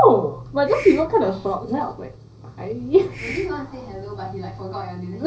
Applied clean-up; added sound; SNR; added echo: none; Hiss; 17 dB; reverberation time 0.5 s.